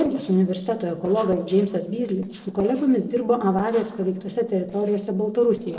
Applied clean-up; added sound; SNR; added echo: neural separator model SepFormer DNS4.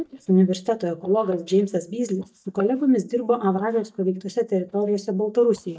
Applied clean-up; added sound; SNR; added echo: neural mask model DeepFilterNet 3.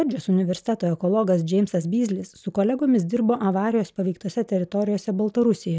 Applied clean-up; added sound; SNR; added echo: none; none; none; none.